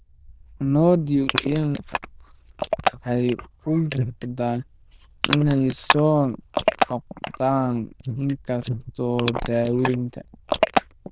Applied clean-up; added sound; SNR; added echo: neural diffusion model UNIVERSE++.